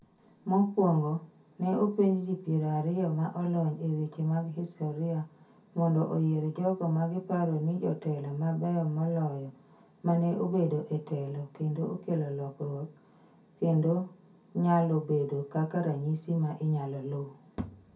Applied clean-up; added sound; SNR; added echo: none; none; none; reverberation time 0.3 s.